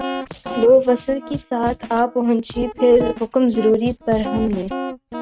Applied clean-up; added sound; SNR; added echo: neural mask model RNNoise.